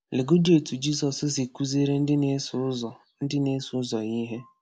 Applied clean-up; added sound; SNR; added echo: none; none; none; none.